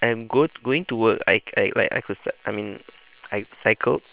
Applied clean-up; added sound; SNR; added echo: neural separator model SepFormer WHAM!.